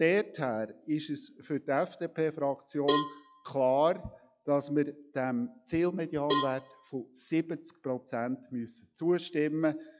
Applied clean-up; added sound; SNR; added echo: classical method log-MMSE.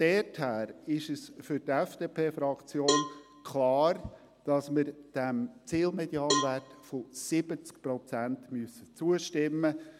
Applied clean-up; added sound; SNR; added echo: none; Cowbell; 6 dB; none.